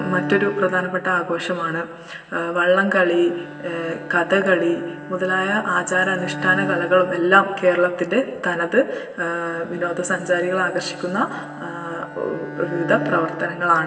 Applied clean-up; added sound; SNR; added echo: none; Bowed string instrument; 13 dB; reverberation time 2.7 s.